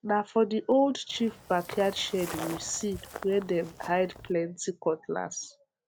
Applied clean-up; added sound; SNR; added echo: none; Walk, footsteps; 14 dB; none.